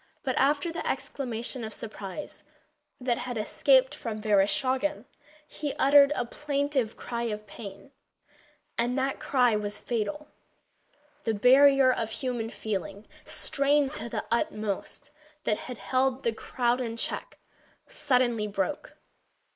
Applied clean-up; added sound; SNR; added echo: neural mask model Resemble Enhance denoiser.